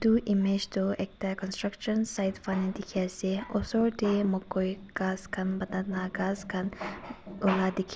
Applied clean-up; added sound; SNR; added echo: none; Knock; 17 dB; none.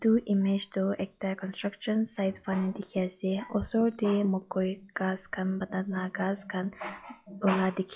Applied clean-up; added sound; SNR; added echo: classical method log-MMSE.